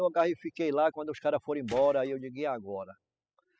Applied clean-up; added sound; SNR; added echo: classical method spectral subtraction.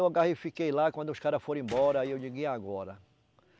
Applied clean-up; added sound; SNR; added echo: none; Tools; 18 dB; none.